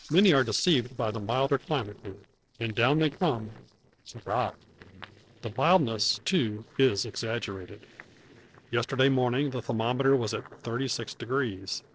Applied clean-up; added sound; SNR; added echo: neural separator model SepFormer DNS4.